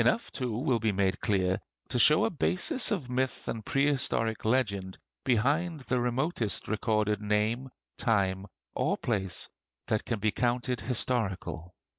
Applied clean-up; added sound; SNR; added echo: none; none; none; none.